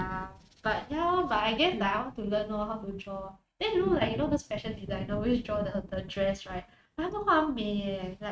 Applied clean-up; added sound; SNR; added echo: neural mask model RNNoise.